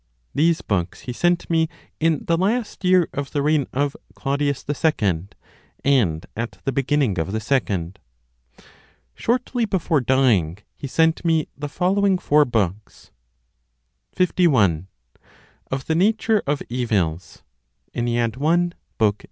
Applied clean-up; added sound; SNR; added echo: none; none; none; none.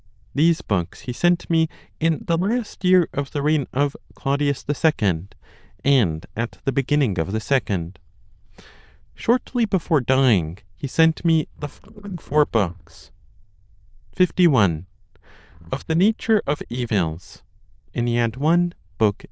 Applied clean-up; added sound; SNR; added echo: neural diffusion model UNIVERSE++.